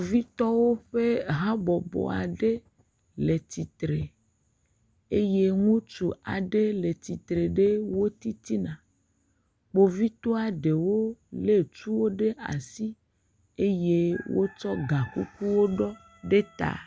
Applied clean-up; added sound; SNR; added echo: none; none; none; none.